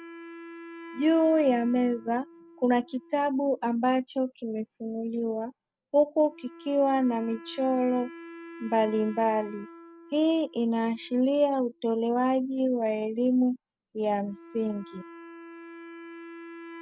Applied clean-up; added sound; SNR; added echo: none; Wind instrument, woodwind instrument; 19 dB; none.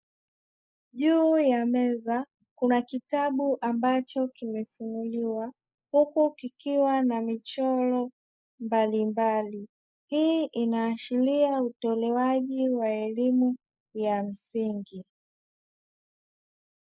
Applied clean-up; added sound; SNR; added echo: neural mask model Resemble Enhance denoiser.